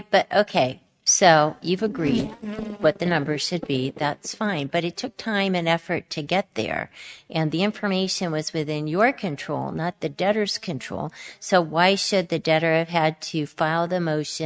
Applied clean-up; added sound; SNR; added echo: neural mask model RNNoise.